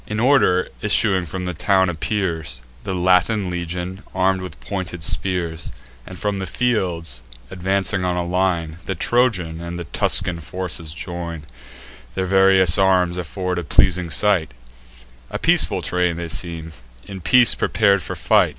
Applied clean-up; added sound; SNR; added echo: none; none; none; none.